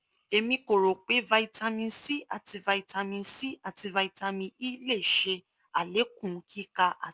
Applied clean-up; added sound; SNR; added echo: none; none; none; none.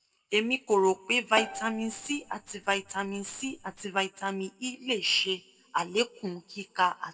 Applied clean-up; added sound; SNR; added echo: none; Bowed string instrument; 11 dB; reverberation time 1.0 s.